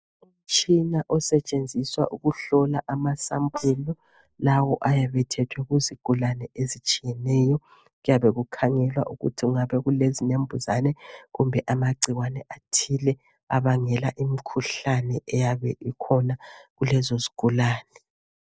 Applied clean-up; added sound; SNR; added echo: neural mask model DeepFilterNet 3.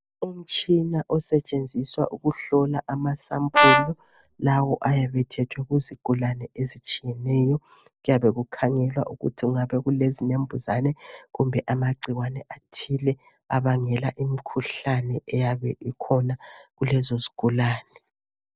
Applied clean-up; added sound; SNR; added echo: none; Brass instrument; -4 dB; none.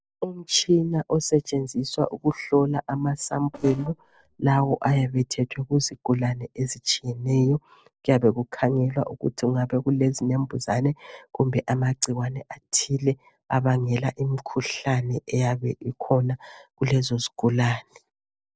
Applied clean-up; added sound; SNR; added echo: neural separator model SepFormer DNS4.